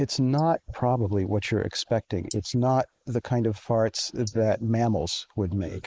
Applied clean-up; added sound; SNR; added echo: neural mask model Resemble Enhance denoiser.